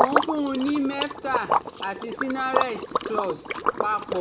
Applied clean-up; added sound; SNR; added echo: none; Liquid; -1 dB; none.